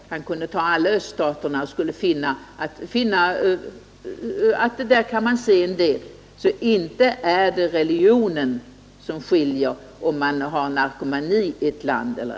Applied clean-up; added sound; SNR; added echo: none; none; none; none.